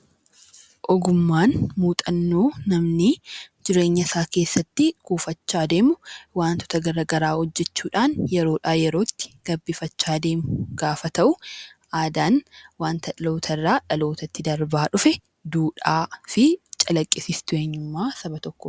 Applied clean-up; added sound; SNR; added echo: none; none; none; none.